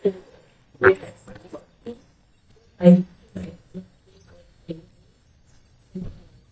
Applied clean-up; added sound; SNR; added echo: neural mask model DeepFilterNet 3.